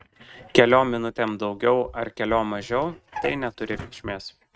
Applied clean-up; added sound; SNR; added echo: neural mask model RNNoise.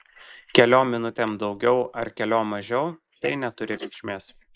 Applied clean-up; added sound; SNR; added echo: neural mask model Resemble Enhance denoiser.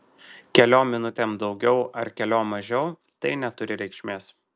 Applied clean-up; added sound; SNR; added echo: none; none; none; none.